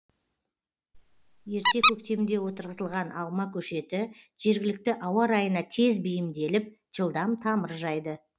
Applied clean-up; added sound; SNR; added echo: none; Squeak; -1 dB; none.